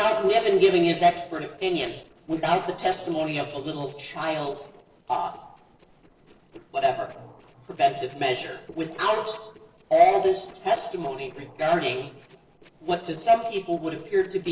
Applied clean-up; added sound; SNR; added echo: neural separator model SepFormer DNS4.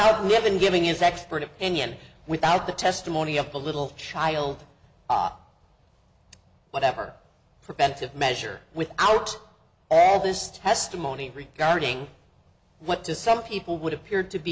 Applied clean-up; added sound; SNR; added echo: none; none; none; none.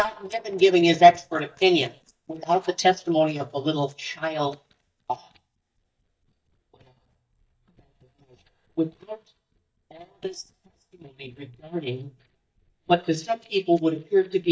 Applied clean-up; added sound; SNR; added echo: neural mask model DeepFilterNet 3.